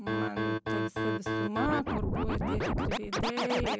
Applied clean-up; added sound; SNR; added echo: none; Scratching (performance technique); -5 dB; none.